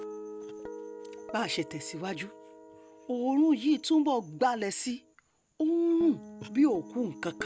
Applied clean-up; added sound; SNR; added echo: none; Guitar; 16 dB; none.